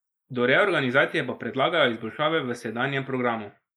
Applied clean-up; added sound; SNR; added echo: neural mask model Resemble Enhance denoiser.